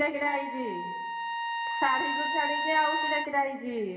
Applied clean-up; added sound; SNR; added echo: none; Trumpet; 1 dB; reverberation time 1.3 s.